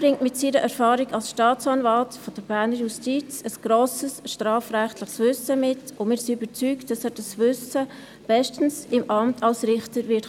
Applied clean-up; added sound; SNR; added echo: none; none; none; none.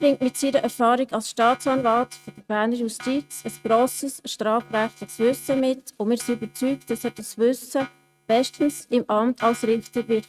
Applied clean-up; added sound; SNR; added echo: neural mask model RNNoise.